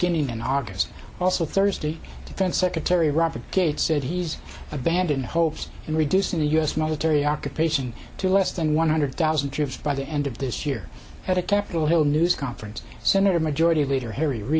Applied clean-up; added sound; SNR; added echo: none; none; none; none.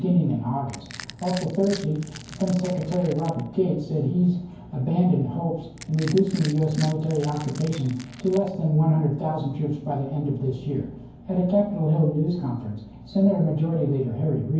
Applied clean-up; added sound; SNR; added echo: none; Crushing; 19 dB; reverberation time 0.9 s.